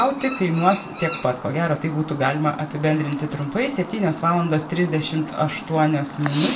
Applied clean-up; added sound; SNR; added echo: none; Chirp, tweet; 10 dB; reverberation time 0.3 s.